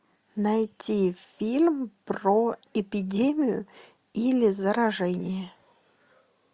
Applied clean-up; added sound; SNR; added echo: none; none; none; none.